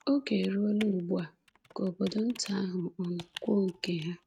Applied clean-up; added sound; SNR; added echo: neural mask model RNNoise.